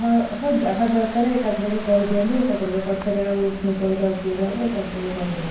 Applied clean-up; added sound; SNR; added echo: none; Rain / Thunderstorm; 12 dB; reverberation time 0.9 s.